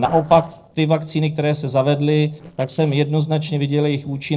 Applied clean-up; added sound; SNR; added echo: neural separator model SepFormer DNS4.